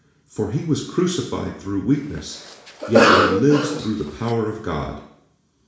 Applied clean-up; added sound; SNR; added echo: none; Cough; -3 dB; reverberation time 0.7 s.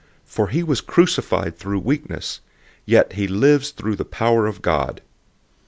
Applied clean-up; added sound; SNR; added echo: none; none; none; none.